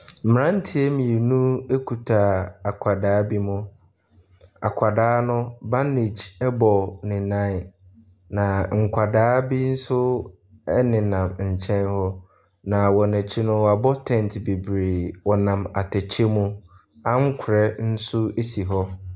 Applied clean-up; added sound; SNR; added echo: none; none; none; none.